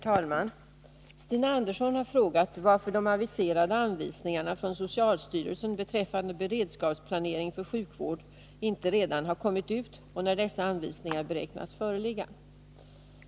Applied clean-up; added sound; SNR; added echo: none; none; none; none.